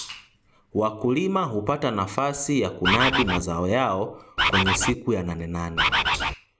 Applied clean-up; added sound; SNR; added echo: none; Bird; -3 dB; none.